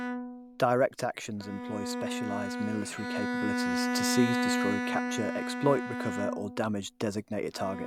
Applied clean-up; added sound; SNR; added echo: none; Bowed string instrument; 1 dB; none.